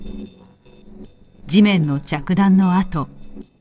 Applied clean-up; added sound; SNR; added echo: neural separator model SepFormer DNS4.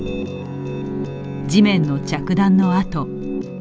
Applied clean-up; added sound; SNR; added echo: none; Bowed string instrument; 15 dB; none.